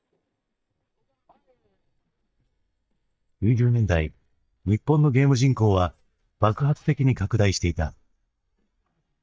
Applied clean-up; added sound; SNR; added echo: neural mask model DeepFilterNet 3.